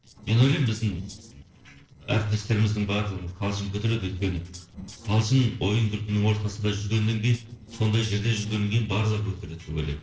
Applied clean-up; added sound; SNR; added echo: neural separator model SepFormer DNS4.